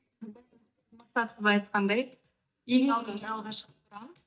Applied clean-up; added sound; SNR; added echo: neural mask model DeepFilterNet 3.